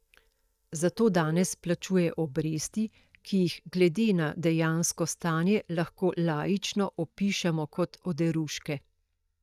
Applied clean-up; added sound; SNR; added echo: neural mask model DeepFilterNet 3.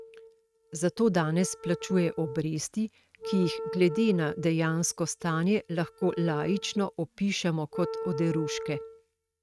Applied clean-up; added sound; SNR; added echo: neural mask model RNNoise.